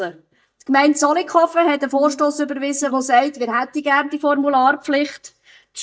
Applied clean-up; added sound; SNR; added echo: neural mask model DeepFilterNet 3.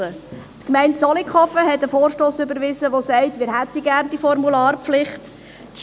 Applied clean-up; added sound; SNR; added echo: none; none; none; none.